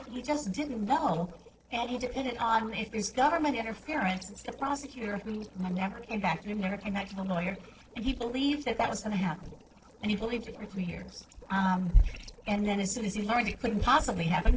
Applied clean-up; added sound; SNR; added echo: neural separator model SepFormer DNS4.